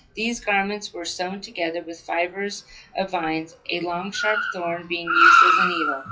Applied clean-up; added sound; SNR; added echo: classical method WPE with log-MMSE.